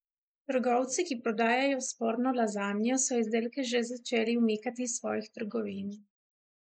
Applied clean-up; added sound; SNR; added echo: neural mask model Resemble Enhance denoiser.